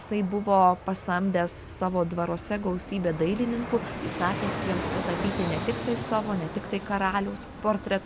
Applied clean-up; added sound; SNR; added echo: none; Fixed-wing aircraft, airplane; 8 dB; none.